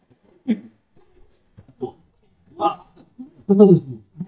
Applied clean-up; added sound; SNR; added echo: neural mask model DeepFilterNet 3.